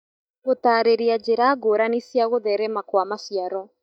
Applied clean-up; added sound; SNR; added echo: neural mask model DeepFilterNet 3.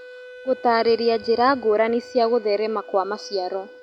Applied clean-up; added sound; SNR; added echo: none; Wind instrument, woodwind instrument; 20 dB; none.